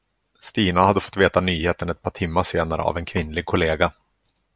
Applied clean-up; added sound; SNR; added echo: none; none; none; none.